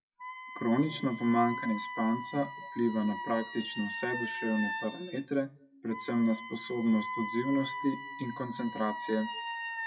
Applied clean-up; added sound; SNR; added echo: classical method WPE with log-MMSE.